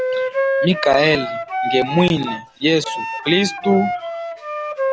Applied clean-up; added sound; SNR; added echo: none; Wind instrument, woodwind instrument; 4 dB; none.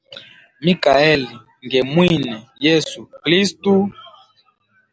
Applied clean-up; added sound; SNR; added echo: none; none; none; none.